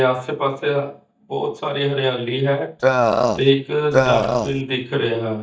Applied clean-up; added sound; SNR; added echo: neural mask model DeepFilterNet 3.